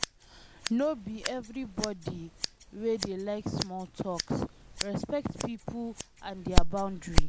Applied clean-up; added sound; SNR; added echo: none; Scissors; -4 dB; none.